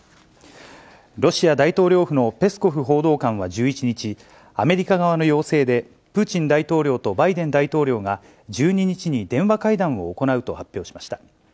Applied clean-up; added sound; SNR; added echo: none; none; none; none.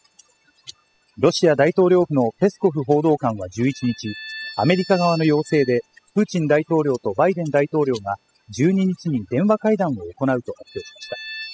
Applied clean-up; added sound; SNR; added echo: classical method spectral subtraction.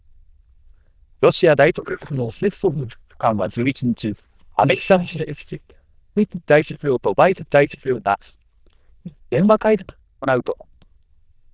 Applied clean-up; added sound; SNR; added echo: neural diffusion model UNIVERSE++.